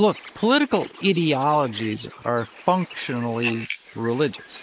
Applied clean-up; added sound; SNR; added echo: neural mask model Resemble Enhance denoiser.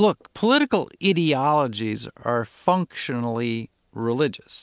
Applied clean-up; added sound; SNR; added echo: none; none; none; none.